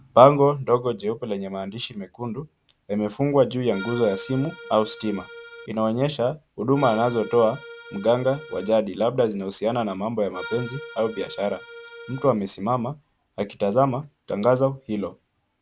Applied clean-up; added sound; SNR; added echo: none; Accordion; 14 dB; none.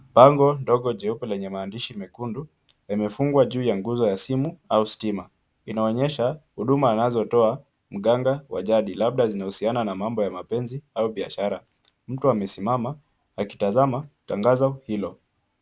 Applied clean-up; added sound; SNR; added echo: none; none; none; none.